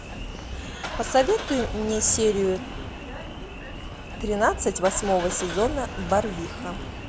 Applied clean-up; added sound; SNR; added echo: none; Engine starting / Car; 7 dB; none.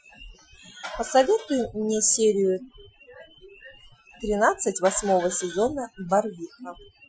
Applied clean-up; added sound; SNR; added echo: classical method Wiener filter.